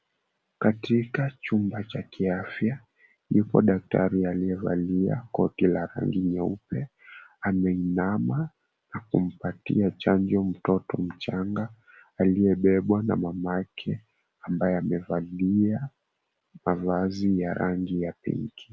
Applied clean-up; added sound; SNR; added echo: none; none; none; none.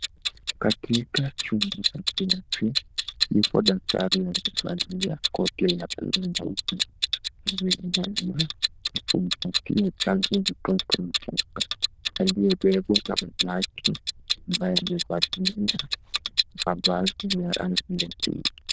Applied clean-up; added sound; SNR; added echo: neural diffusion model UNIVERSE++.